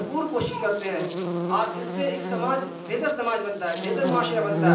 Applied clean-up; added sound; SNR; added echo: none; Buzz; 2 dB; reverberation time 0.6 s.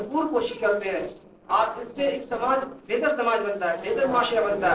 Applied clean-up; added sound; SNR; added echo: neural separator model SepFormer DNS4.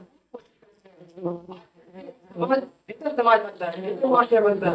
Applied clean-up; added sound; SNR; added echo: neural mask model DeepFilterNet 3.